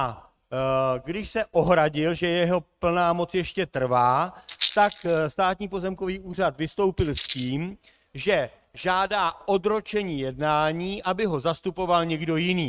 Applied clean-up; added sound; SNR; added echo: neural mask model RNNoise.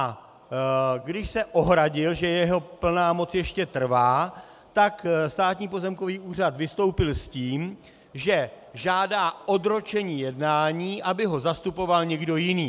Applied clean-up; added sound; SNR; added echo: none; none; none; none.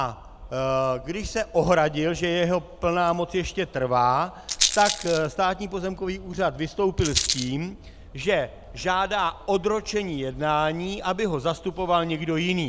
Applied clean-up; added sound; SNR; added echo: none; Rattle; 11 dB; none.